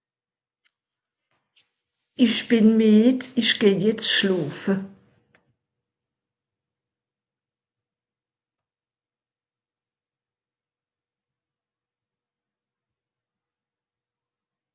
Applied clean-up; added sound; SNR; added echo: none; none; none; none.